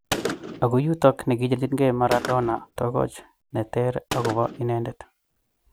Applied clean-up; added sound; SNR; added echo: none; Gunshot, gunfire; 11 dB; none.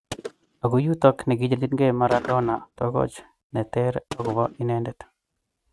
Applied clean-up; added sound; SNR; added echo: neural mask model RNNoise.